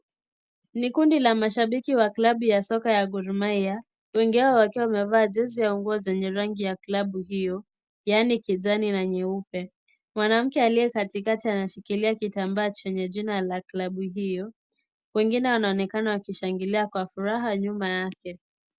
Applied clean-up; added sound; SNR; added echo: none; none; none; none.